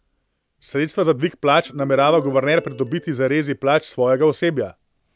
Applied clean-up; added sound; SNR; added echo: none; Ringtone; 17 dB; none.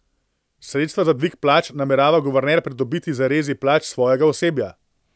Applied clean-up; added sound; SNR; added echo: none; none; none; none.